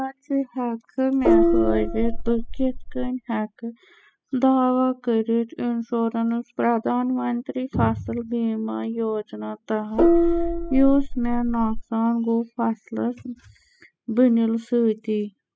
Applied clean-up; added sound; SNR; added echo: classical method spectral subtraction.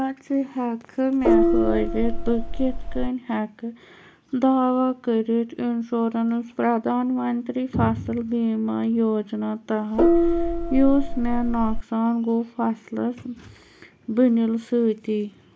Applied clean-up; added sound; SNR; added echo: none; Gong; -3 dB; none.